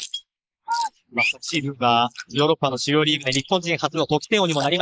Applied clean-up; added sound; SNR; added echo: neural mask model Resemble Enhance denoiser.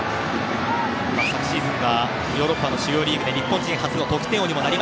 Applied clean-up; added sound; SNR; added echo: none; none; none; none.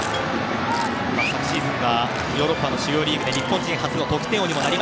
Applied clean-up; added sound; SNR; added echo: none; Marimba, xylophone + Chewing, mastication; 15 dB; none.